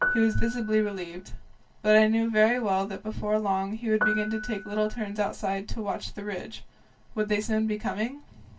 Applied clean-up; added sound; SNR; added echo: none; Piano; 6 dB; reverberation time 0.1 s.